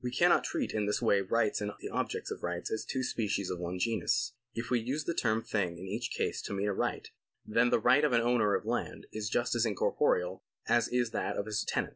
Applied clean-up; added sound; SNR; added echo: none; none; none; none.